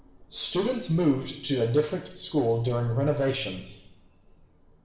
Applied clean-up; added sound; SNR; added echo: none; none; none; reverberation time 0.7 s.